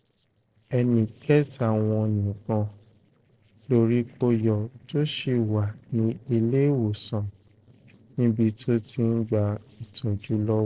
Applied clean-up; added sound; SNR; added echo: neural separator model SepFormer DNS4.